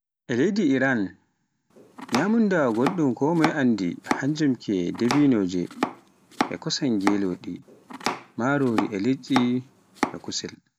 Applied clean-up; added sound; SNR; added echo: none; Domestic sounds, home sounds; 7 dB; none.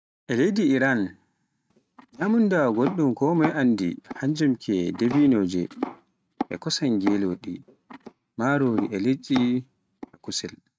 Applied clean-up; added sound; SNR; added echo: neural mask model RNNoise.